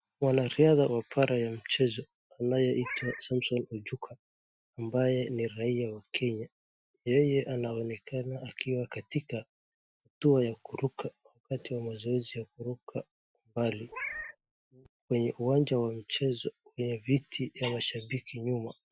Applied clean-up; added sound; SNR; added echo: classical method Wiener filter.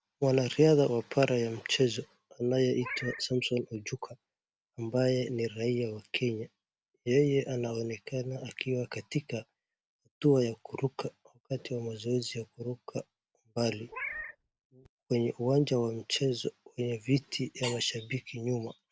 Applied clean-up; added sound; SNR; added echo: none; Meow; 11 dB; none.